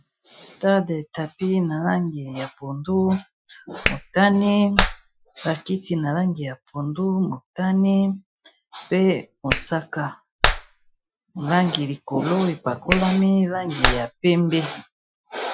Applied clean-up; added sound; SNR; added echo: classical method Wiener filter.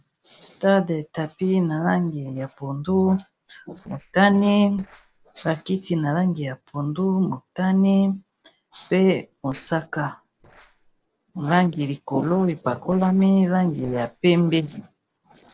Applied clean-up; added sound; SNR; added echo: neural separator model SepFormer DNS4.